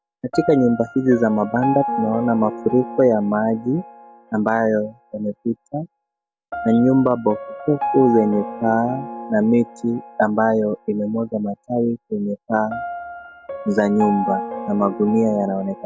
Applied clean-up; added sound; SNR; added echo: none; Piano; 10 dB; none.